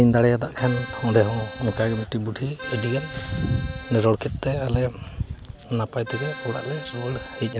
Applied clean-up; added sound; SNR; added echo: none; Accordion; 11 dB; none.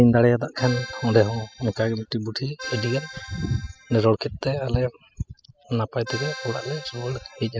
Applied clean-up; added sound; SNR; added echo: classical method spectral subtraction.